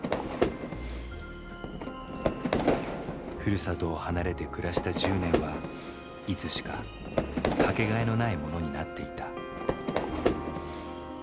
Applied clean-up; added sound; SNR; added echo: none; Fire / Fireworks; 0 dB; none.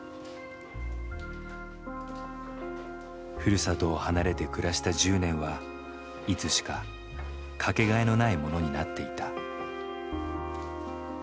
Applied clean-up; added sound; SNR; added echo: none; none; none; none.